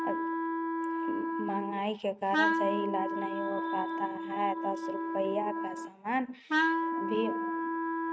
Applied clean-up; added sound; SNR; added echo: neural mask model RNNoise.